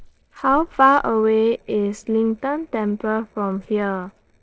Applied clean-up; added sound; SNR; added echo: neural separator model SepFormer DNS4.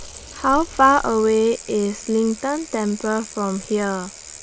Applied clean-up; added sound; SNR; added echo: none; Bicycle; 15 dB; none.